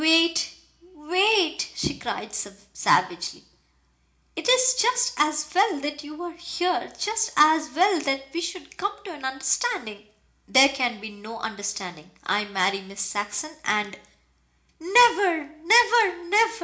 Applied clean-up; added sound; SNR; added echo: none; none; none; reverberation time 0.4 s.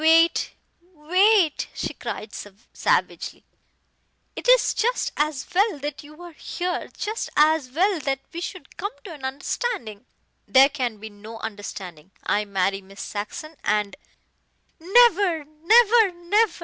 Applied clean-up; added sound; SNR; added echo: none; none; none; none.